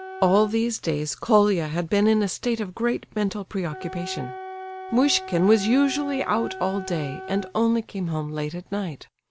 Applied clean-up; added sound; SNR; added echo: none; Wind instrument, woodwind instrument; 15 dB; none.